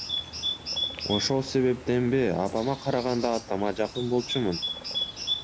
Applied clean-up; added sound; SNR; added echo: none; Bird; 7 dB; none.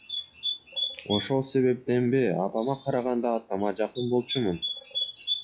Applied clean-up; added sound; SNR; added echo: classical method log-MMSE.